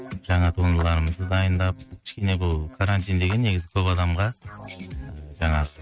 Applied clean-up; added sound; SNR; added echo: neural mask model RNNoise.